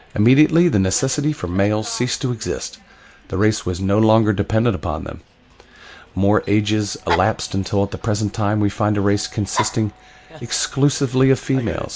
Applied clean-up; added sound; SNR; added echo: none; Dog; 16 dB; none.